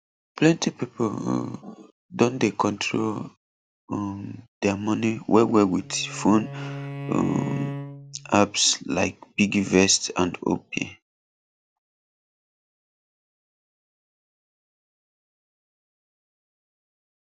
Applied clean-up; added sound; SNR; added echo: none; Bowed string instrument; 8 dB; none.